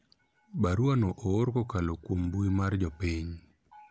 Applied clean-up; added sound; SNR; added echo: none; none; none; none.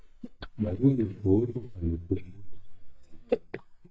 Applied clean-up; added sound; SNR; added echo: neural mask model DeepFilterNet 3.